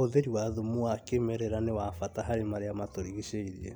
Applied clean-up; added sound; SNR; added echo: none; none; none; none.